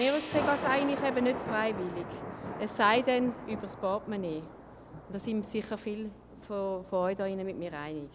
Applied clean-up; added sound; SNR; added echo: none; Thunder + Gong; 9 dB; none.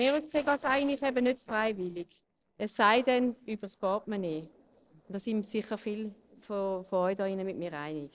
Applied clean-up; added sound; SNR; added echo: neural separator model SepFormer DNS4.